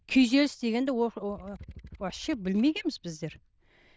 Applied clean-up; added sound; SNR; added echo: neural diffusion model UNIVERSE++.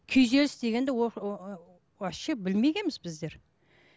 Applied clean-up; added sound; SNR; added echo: none; none; none; none.